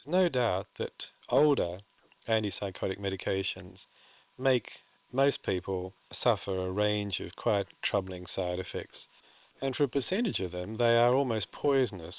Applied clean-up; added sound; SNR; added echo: neural separator model SepFormer WHAM!.